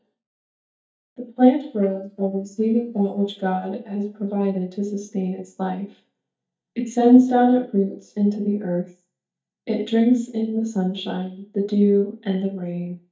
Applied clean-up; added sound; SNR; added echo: neural mask model DeepFilterNet 3.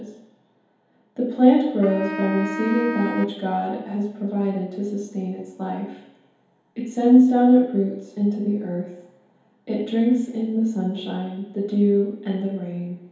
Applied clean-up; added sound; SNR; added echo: none; Wind instrument, woodwind instrument; 9 dB; reverberation time 2.2 s.